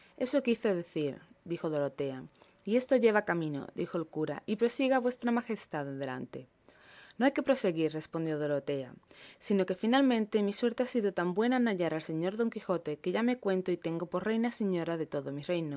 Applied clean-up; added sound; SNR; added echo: none; none; none; none.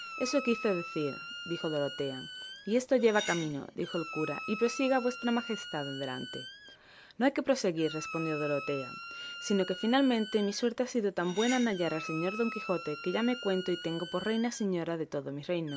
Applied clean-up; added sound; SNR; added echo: none; Cutlery, silverware + Squeak; 11 dB; none.